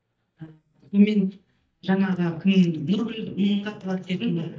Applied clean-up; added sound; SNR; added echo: neural mask model DeepFilterNet 3.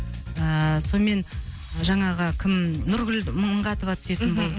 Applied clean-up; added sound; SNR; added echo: none; none; none; none.